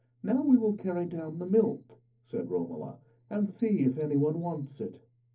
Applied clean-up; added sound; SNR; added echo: neural separator model SepFormer DNS4.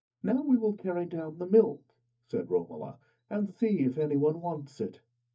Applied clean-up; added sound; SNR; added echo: neural mask model DeepFilterNet 3.